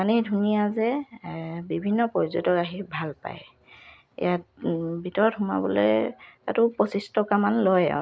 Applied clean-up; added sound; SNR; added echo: none; none; none; none.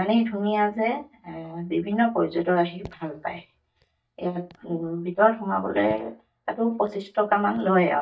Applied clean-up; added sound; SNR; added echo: neural mask model DeepFilterNet 3.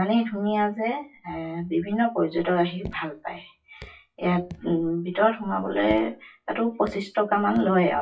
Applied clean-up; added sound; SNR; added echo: classical method WPE with log-MMSE.